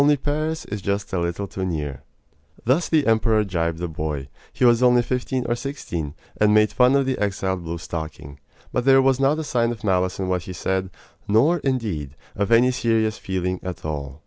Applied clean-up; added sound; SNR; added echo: none; none; none; none.